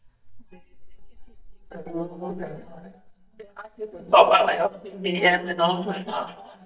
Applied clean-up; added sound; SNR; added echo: neural mask model DeepFilterNet 3.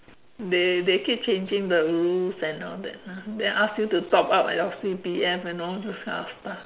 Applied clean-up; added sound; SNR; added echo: none; none; none; none.